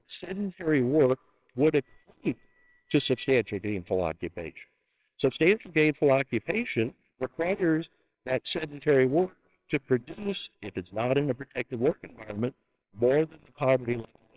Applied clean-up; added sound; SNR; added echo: neural separator model SepFormer WHAMR!.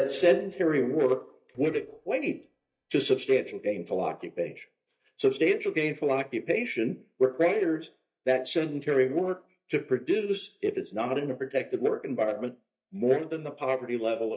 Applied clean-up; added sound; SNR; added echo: neural mask model DeepFilterNet 3.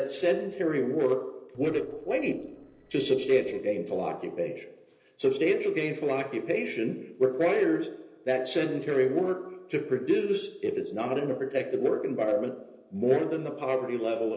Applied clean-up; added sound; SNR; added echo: neural separator model SepFormer DNS4.